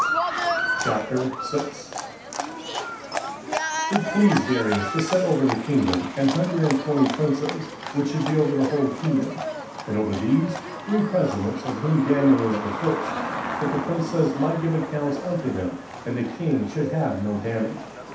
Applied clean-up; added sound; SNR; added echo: none; Livestock, farm animals, working animals; 6 dB; reverberation time 0.7 s.